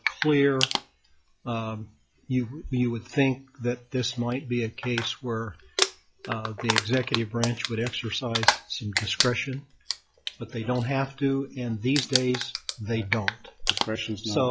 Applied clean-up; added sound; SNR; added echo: classical method log-MMSE.